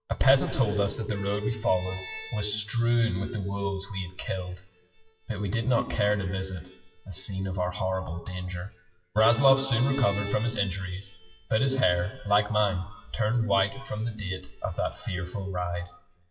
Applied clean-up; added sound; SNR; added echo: classical method WPE with log-MMSE.